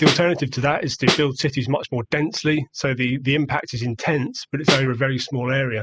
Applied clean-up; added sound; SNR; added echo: classical method spectral subtraction.